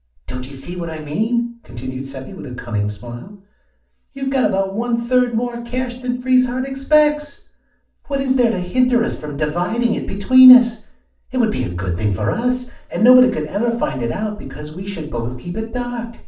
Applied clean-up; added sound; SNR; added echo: none; none; none; reverberation time 0.4 s.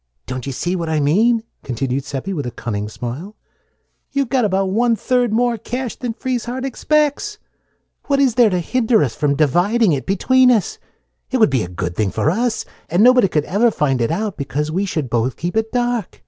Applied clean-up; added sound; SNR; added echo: none; none; none; none.